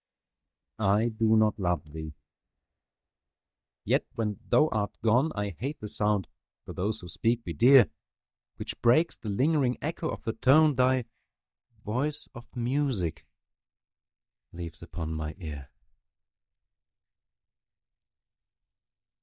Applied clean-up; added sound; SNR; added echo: neural mask model DeepFilterNet 3.